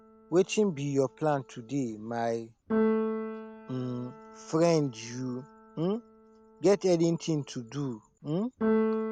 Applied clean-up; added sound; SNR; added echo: none; Keyboard (musical); 5 dB; none.